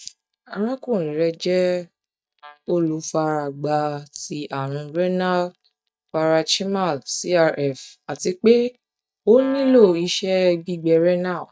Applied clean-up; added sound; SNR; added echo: neural mask model DeepFilterNet 3.